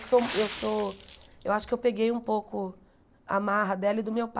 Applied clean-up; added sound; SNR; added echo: none; Water / Splash, splatter; 16 dB; none.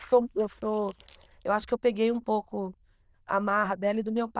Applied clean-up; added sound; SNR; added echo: neural diffusion model UNIVERSE++.